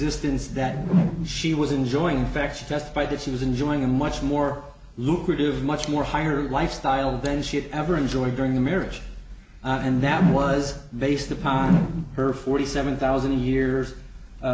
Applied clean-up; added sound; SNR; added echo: none; Whoosh, swoosh, swish; 1 dB; none.